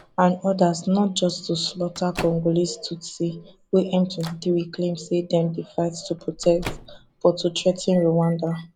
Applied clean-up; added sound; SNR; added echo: none; Microwave oven; 19 dB; none.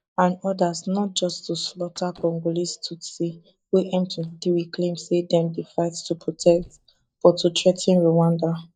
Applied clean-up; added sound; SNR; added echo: neural mask model DeepFilterNet 3.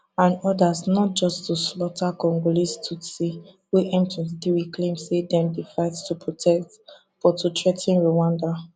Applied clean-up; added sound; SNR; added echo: none; none; none; none.